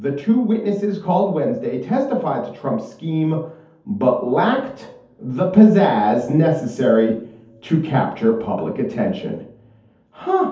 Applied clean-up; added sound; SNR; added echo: none; none; none; reverberation time 0.6 s.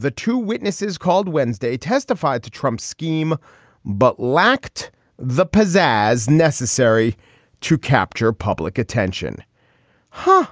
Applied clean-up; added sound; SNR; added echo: none; none; none; none.